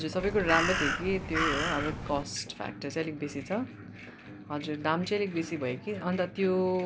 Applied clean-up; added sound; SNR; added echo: none; Crow; 1 dB; none.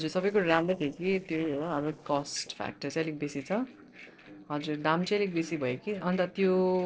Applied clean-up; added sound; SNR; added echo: neural separator model SepFormer DNS4.